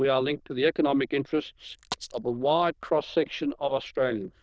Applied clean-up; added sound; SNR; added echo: neural diffusion model UNIVERSE++.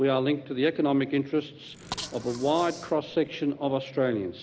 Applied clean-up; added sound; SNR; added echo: none; Bicycle; 15 dB; none.